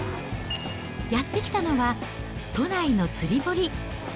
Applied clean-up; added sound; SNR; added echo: none; none; none; none.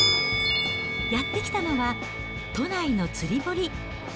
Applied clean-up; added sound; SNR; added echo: none; Musical instrument; 1 dB; none.